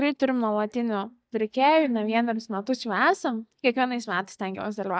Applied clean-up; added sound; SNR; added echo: neural mask model DeepFilterNet 3.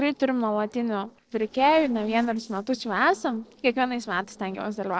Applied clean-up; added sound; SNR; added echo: neural separator model SepFormer DNS4.